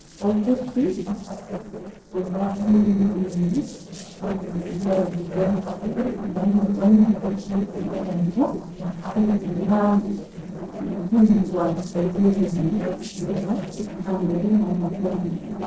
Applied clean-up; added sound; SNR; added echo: neural separator model SepFormer DNS4.